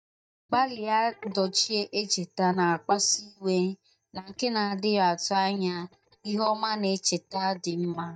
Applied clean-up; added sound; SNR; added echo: neural mask model DeepFilterNet 3.